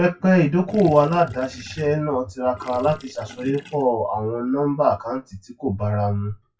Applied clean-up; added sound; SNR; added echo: classical method WPE with log-MMSE.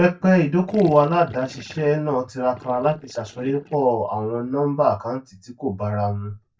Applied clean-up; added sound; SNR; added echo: neural mask model DeepFilterNet 3.